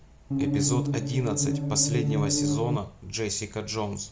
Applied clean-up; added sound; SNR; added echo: none; Musical instrument; -3 dB; none.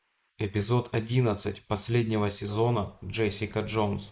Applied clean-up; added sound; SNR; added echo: neural mask model Resemble Enhance denoiser.